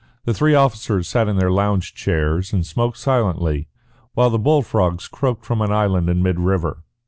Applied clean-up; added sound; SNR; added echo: none; none; none; none.